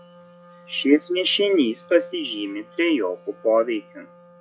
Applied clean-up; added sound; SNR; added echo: classical method log-MMSE.